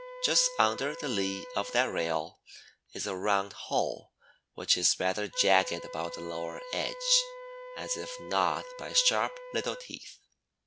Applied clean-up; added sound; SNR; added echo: none; Wind instrument, woodwind instrument; 13 dB; none.